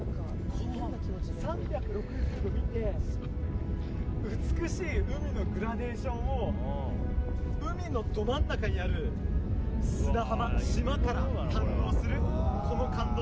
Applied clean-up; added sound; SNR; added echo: none; none; none; none.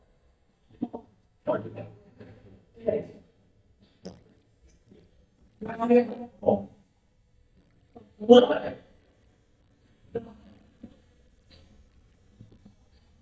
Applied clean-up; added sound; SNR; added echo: neural mask model DeepFilterNet 3.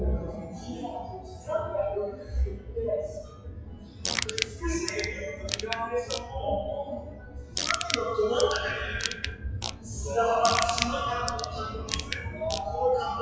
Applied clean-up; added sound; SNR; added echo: classical method WPE with log-MMSE.